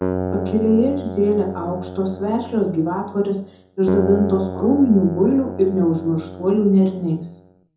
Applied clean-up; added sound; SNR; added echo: none; Keyboard (musical); 9 dB; reverberation time 0.5 s.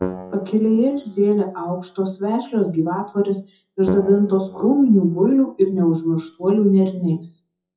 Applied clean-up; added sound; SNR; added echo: classical method WPE with log-MMSE.